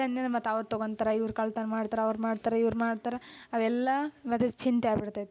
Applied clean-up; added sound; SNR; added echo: none; none; none; none.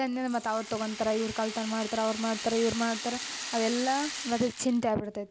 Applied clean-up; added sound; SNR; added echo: none; Rattle (instrument); 10 dB; none.